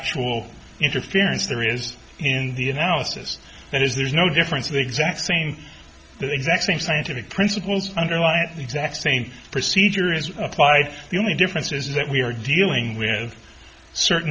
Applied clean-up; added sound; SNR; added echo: none; none; none; none.